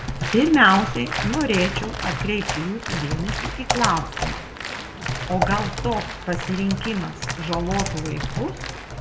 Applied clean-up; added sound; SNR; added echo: none; Typing + Applause; 4 dB; none.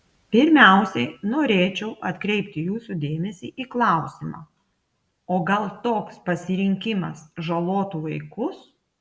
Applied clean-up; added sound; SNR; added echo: none; none; none; none.